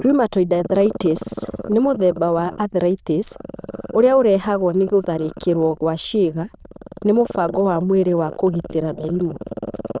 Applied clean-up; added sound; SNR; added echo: neural diffusion model UNIVERSE++.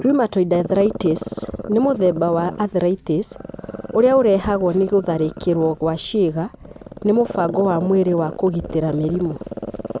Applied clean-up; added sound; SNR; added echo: none; Growling; 13 dB; none.